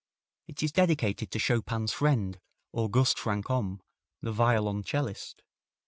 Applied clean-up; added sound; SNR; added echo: none; none; none; none.